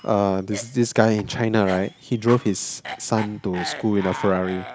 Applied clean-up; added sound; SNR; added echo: none; Cough; 14 dB; none.